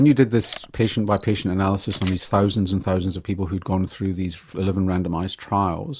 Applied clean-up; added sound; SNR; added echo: none; Camera; 18 dB; none.